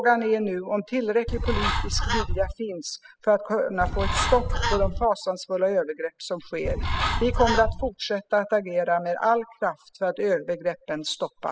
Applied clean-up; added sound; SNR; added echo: classical method spectral subtraction.